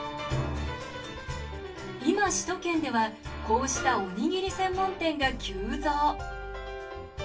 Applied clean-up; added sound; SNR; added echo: none; none; none; reverberation time 0.2 s.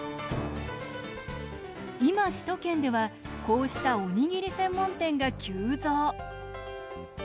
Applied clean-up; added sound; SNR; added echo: none; none; none; none.